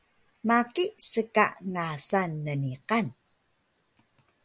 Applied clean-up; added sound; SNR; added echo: none; none; none; none.